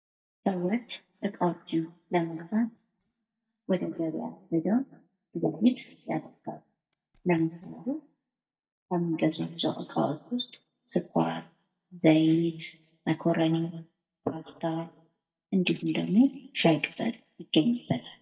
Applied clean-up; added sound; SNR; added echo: neural mask model DeepFilterNet 3.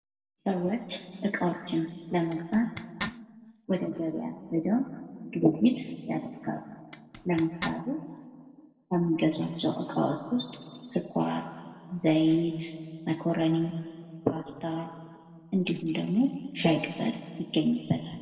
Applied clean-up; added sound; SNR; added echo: neural separator model SepFormer DNS4.